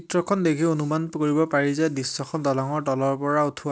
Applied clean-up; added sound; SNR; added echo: none; none; none; none.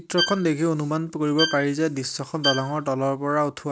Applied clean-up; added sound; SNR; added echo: none; Bowed string instrument; 7 dB; none.